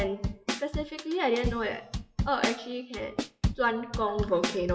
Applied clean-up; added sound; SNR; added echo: classical method WPE with log-MMSE.